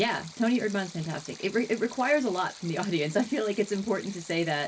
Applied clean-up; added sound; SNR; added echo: none; Stream; 18 dB; reverberation time 0.1 s.